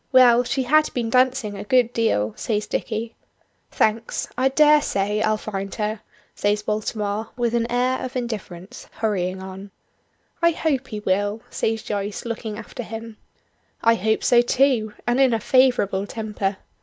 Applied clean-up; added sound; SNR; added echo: none; none; none; none.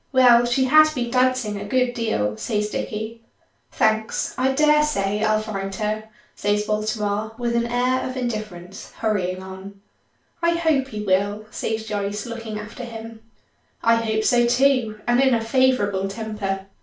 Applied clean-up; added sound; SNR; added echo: none; none; none; reverberation time 0.3 s.